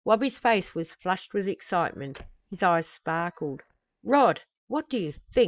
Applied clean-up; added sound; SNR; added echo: neural mask model DeepFilterNet 3.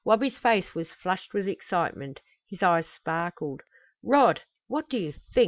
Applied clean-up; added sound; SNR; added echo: none; none; none; none.